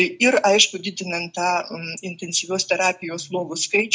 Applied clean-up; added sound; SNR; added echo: none; none; none; none.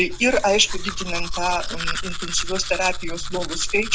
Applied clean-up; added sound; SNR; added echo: none; Domestic sounds, home sounds; 3 dB; none.